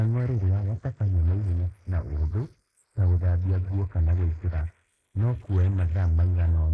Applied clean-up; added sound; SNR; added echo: neural mask model Resemble Enhance denoiser.